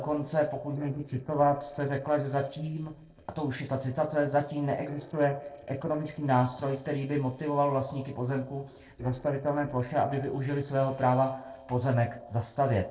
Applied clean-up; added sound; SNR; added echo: neural separator model SepFormer DNS4.